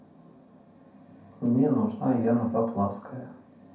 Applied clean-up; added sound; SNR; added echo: none; none; none; reverberation time 0.6 s.